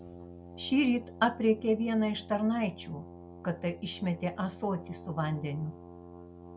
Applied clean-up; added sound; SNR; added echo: none; Brass instrument; 15 dB; none.